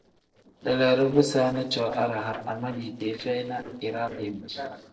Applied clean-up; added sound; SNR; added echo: neural separator model SepFormer DNS4.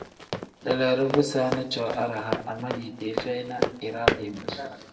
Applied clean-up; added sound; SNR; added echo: none; Run; 3 dB; reverberation time 1.4 s.